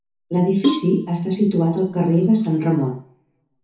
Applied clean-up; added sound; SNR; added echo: none; Cowbell; 15 dB; reverberation time 0.6 s.